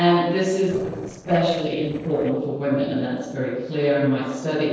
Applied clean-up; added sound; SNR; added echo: neural separator model SepFormer DNS4.